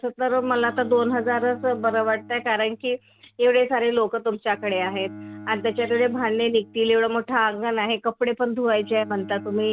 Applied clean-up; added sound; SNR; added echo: none; Bowed string instrument; 19 dB; none.